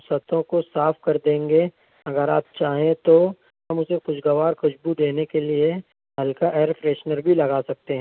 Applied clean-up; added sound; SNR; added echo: none; none; none; none.